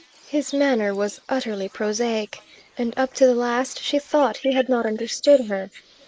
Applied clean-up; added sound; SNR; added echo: neural mask model Resemble Enhance denoiser.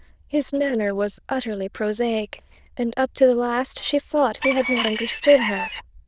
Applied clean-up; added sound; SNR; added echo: neural diffusion model UNIVERSE++.